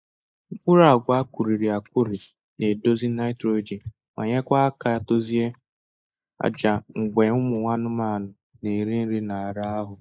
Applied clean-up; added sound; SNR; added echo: neural mask model Resemble Enhance denoiser.